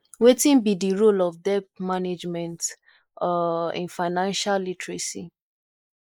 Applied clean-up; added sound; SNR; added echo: neural mask model Resemble Enhance denoiser.